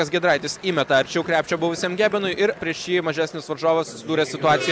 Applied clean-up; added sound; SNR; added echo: none; none; none; none.